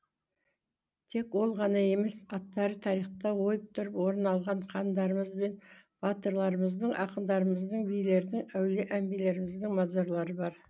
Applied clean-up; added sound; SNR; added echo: none; none; none; none.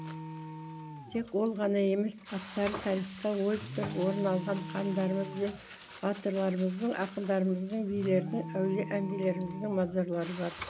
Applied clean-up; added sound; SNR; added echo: none; Frying (food) + Alarm; 11 dB; none.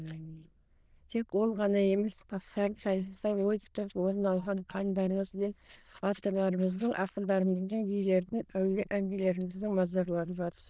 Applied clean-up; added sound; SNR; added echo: neural diffusion model UNIVERSE++.